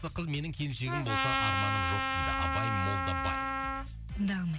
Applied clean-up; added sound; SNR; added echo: none; Trumpet; -2 dB; none.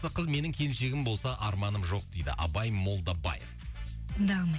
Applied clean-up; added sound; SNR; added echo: none; none; none; none.